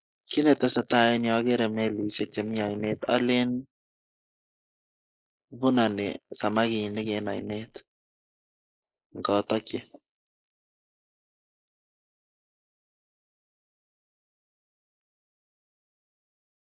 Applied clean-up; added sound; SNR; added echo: neural mask model Resemble Enhance denoiser.